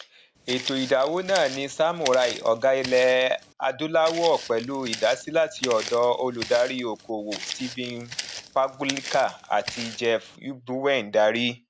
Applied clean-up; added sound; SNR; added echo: none; Walk, footsteps; 12 dB; none.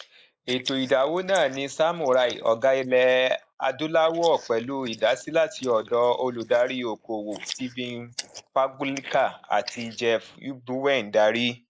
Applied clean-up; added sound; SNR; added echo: neural mask model Resemble Enhance denoiser.